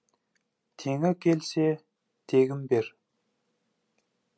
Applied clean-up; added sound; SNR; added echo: none; none; none; none.